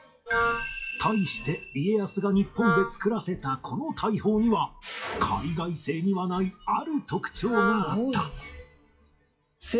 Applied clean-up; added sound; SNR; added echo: classical method WPE with log-MMSE.